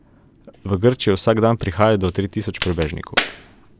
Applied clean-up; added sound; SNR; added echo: none; Crack; 10 dB; none.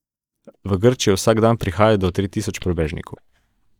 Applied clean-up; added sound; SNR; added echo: neural mask model DeepFilterNet 3.